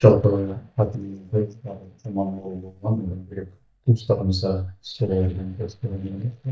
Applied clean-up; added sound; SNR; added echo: neural mask model DeepFilterNet 3.